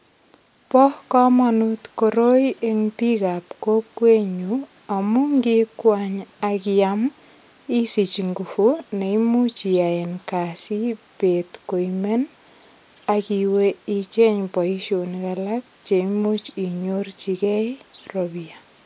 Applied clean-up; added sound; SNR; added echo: none; none; none; none.